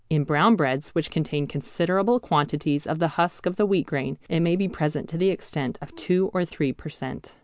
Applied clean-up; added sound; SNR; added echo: none; none; none; none.